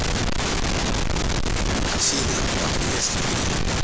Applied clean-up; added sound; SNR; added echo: none; Motorcycle; 18 dB; none.